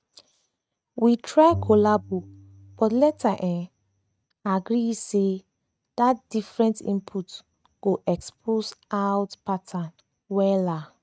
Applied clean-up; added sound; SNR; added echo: neural mask model RNNoise.